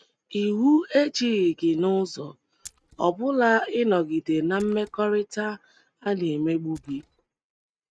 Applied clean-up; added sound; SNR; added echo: neural mask model RNNoise.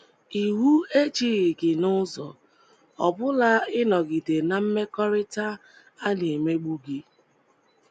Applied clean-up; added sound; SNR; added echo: none; none; none; none.